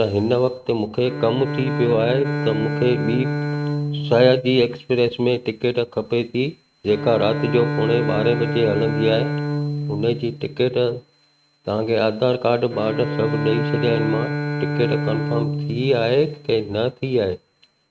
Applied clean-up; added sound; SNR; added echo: neural mask model RNNoise.